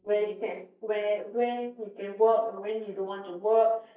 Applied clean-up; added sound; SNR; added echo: neural mask model DeepFilterNet 3.